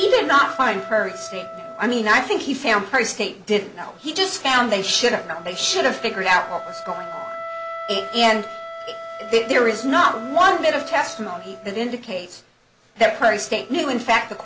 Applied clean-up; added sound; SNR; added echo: none; Wind instrument, woodwind instrument; 14 dB; none.